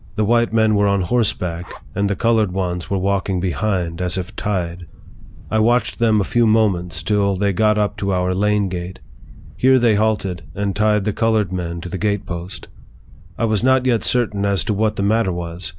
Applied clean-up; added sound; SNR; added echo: none; Wind + Zipper (clothing); 18 dB; none.